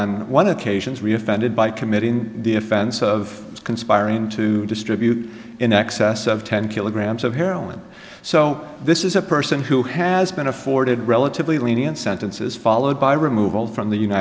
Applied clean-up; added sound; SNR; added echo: none; none; none; none.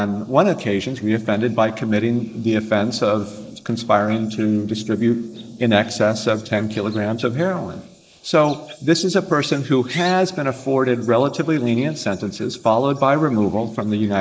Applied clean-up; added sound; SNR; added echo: neural mask model Resemble Enhance denoiser.